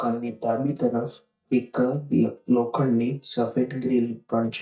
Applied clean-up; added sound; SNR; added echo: neural mask model DeepFilterNet 3.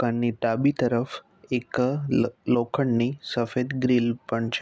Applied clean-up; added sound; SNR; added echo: none; none; none; none.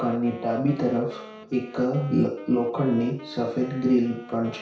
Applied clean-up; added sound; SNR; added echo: none; Wind instrument, woodwind instrument; 18 dB; reverberation time 0.6 s.